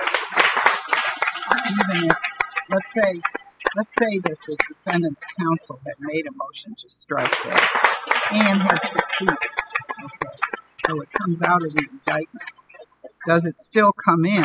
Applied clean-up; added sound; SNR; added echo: classical method spectral subtraction.